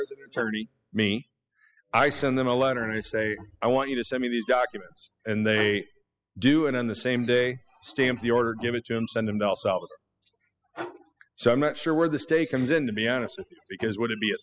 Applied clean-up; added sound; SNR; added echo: classical method spectral subtraction.